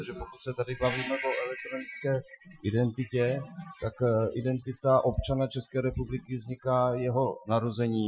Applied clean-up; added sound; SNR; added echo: classical method Wiener filter.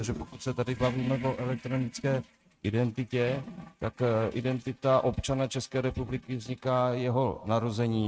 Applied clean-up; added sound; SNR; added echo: neural mask model RNNoise.